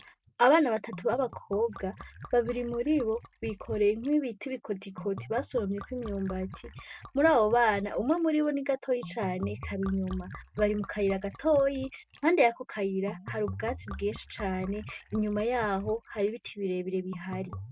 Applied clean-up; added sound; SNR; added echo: neural mask model RNNoise.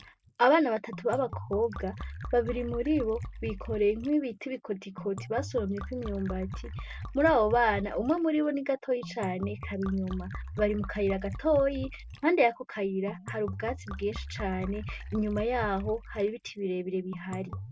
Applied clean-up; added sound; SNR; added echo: none; Liquid; 10 dB; none.